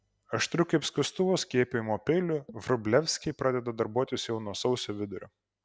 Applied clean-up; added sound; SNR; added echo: none; none; none; none.